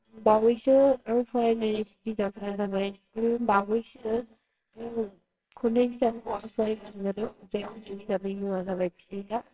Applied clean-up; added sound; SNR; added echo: neural separator model SepFormer WHAMR!.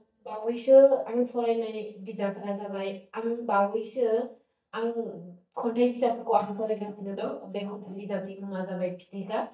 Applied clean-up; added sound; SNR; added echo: neural mask model DeepFilterNet 3.